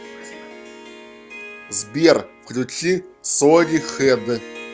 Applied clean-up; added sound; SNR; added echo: none; Harp; 17 dB; none.